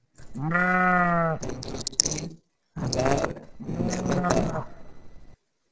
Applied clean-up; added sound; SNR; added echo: neural separator model SepFormer DNS4.